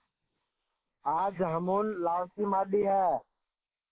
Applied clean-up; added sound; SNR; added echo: neural mask model Resemble Enhance denoiser.